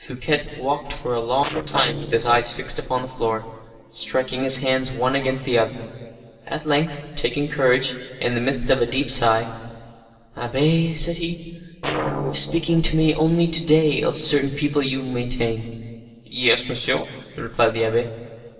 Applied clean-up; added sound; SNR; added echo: neural separator model SepFormer DNS4.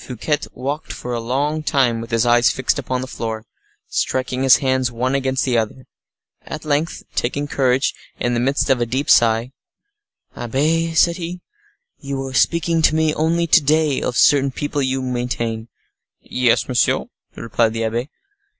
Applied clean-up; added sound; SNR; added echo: none; none; none; none.